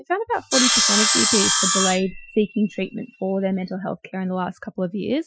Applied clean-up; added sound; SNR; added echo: classical method Wiener filter.